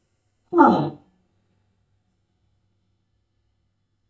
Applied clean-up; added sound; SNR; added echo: neural mask model DeepFilterNet 3.